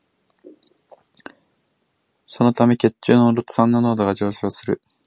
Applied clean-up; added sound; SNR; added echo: none; none; none; none.